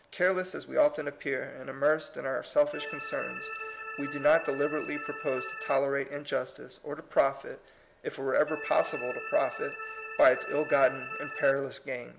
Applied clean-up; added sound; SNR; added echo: none; Organ; 9 dB; none.